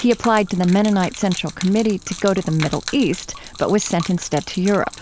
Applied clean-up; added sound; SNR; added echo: none; Gurgling / Liquid; 15 dB; none.